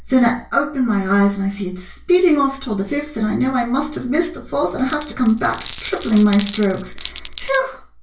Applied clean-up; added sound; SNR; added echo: none; Glass; 17 dB; reverberation time 0.3 s.